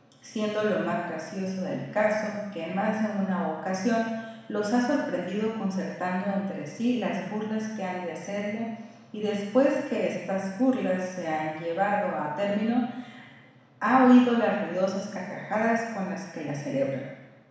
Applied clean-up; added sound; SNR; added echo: none; none; none; reverberation time 1.1 s.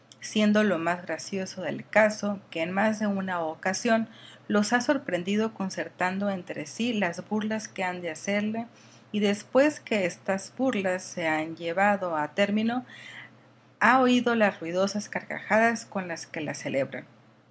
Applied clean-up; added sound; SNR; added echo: none; none; none; none.